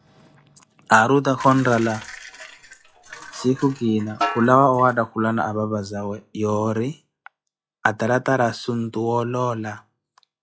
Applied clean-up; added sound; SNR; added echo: classical method log-MMSE.